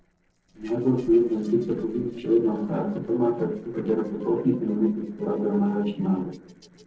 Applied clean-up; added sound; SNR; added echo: neural separator model SepFormer DNS4.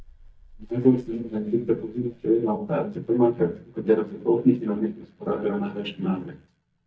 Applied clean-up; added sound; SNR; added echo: neural mask model DeepFilterNet 3.